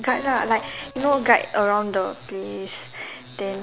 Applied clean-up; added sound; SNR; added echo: none; Acoustic guitar; 20 dB; none.